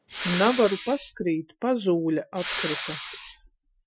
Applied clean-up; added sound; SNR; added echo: classical method Wiener filter.